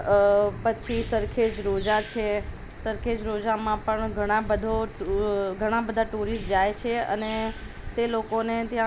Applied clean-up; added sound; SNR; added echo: none; Bird vocalization, bird call, bird song; 17 dB; none.